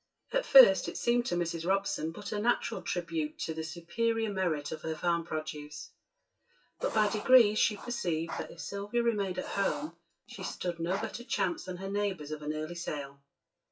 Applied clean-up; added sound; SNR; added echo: classical method WPE with log-MMSE.